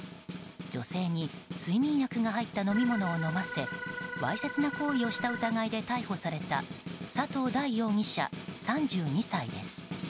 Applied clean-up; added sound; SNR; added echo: none; Snare drum + Organ; 8 dB; none.